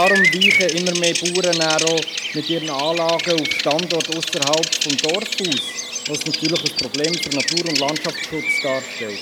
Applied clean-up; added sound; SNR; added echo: none; Bird vocalization, bird call, bird song; -1 dB; none.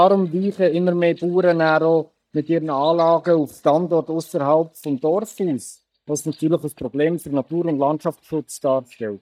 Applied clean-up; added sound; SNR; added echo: neural mask model DeepFilterNet 3.